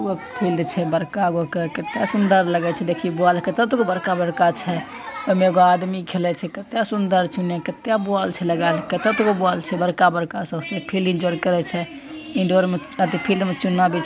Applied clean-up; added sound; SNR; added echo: none; none; none; none.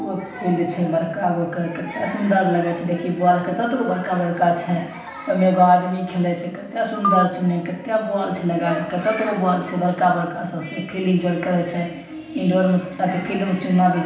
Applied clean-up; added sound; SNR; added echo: none; Telephone; 5 dB; reverberation time 0.9 s.